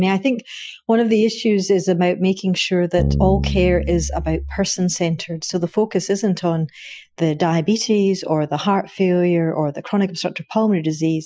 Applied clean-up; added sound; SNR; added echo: classical method Wiener filter.